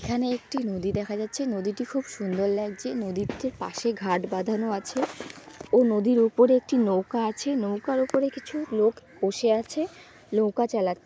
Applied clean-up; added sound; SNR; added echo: none; none; none; none.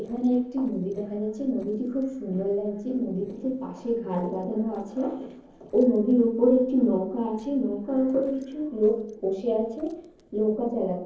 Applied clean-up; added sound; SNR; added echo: neural separator model SepFormer DNS4.